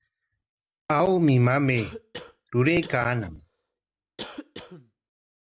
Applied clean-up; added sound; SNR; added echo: none; Cough; 18 dB; none.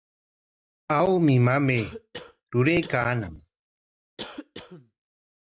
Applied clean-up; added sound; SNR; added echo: neural mask model DeepFilterNet 3.